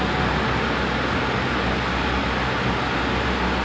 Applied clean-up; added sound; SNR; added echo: none; none; none; none.